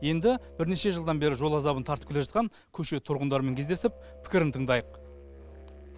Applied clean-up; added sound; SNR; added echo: none; Musical instrument; 19 dB; none.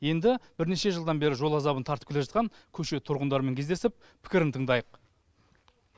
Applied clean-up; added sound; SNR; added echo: none; none; none; none.